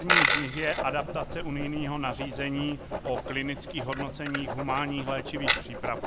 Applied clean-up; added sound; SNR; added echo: none; Writing + Coin (dropping); -1 dB; none.